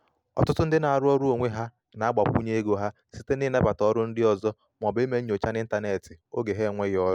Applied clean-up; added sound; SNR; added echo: none; none; none; none.